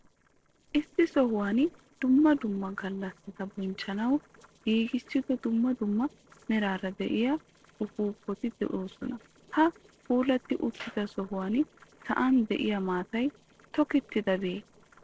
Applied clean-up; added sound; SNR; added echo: neural separator model SepFormer DNS4.